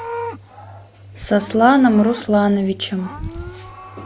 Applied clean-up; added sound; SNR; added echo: none; Livestock, farm animals, working animals; 16 dB; none.